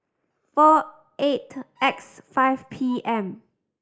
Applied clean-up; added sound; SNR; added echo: neural mask model Resemble Enhance denoiser.